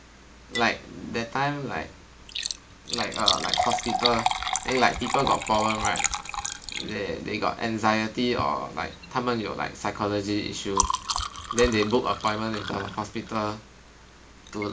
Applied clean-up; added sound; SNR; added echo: none; Liquid; 4 dB; none.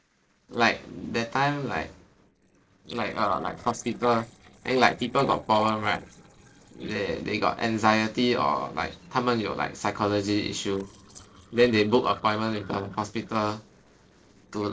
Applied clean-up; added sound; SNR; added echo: neural separator model SepFormer DNS4.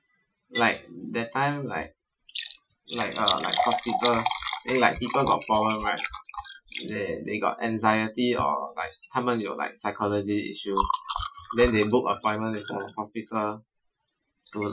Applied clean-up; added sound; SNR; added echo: classical method Wiener filter.